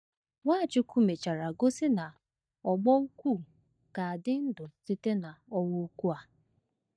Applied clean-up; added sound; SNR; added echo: neural mask model DeepFilterNet 3.